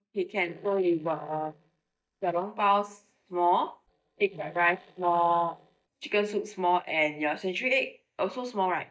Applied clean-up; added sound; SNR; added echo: neural mask model DeepFilterNet 3.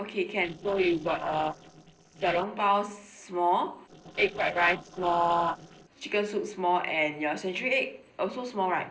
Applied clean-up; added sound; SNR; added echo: neural separator model SepFormer DNS4.